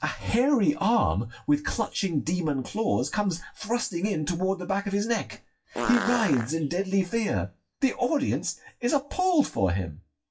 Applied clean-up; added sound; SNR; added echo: classical method WPE with log-MMSE.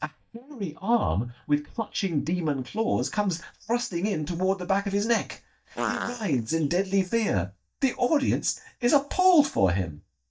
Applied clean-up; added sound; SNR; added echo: neural mask model DeepFilterNet 3.